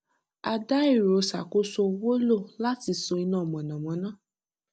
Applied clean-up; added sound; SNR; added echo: none; none; none; none.